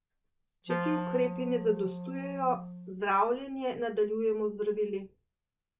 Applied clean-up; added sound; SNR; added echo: none; Wind instrument, woodwind instrument; 6 dB; none.